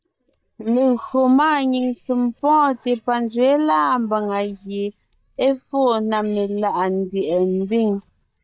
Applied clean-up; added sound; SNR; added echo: neural mask model DeepFilterNet 3.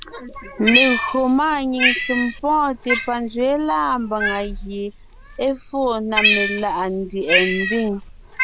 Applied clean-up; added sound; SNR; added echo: none; Cat; 2 dB; none.